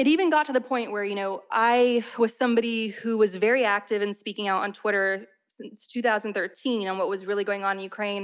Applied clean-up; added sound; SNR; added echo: none; none; none; none.